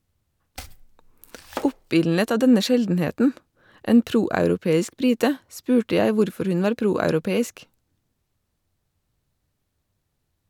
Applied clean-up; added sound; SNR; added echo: none; Domestic sounds, home sounds; 17 dB; none.